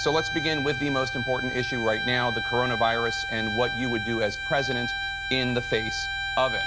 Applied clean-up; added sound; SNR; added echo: none; Bowed string instrument; 3 dB; none.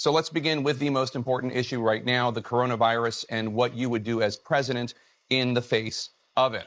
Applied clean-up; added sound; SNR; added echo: neural mask model Resemble Enhance denoiser.